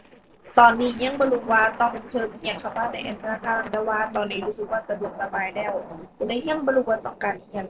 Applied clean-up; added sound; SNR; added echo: neural separator model SepFormer DNS4.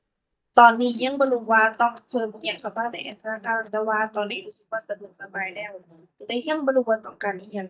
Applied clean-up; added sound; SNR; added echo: neural mask model DeepFilterNet 3.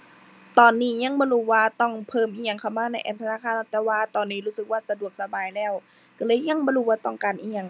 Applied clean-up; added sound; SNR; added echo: none; none; none; none.